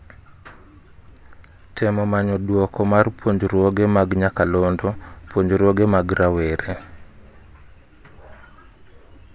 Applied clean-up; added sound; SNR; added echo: none; none; none; none.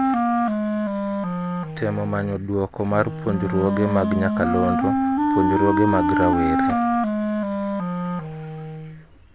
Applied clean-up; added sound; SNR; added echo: none; Wind instrument, woodwind instrument; -3 dB; none.